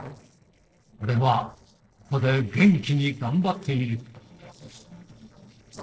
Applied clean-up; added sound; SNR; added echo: neural separator model SepFormer DNS4.